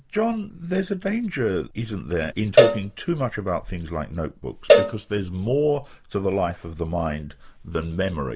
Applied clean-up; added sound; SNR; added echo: none; Cowbell; -3 dB; none.